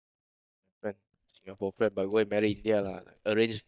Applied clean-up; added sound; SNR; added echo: neural mask model DeepFilterNet 3.